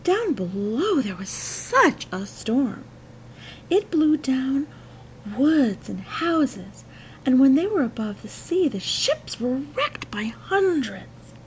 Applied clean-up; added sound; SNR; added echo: none; none; none; none.